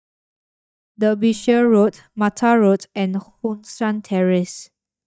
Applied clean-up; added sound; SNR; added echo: neural mask model DeepFilterNet 3.